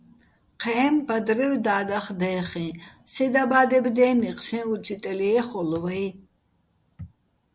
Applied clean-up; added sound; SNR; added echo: none; none; none; none.